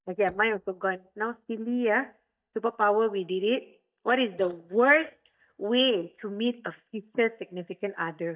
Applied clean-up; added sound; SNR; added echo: neural mask model DeepFilterNet 3.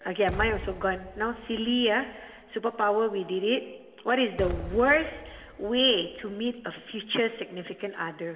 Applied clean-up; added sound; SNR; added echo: none; Explosion; 14 dB; reverberation time 1.5 s.